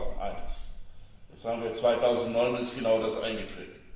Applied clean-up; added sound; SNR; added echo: none; Wind; 8 dB; reverberation time 1.0 s.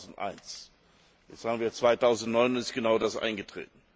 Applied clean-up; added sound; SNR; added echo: none; none; none; none.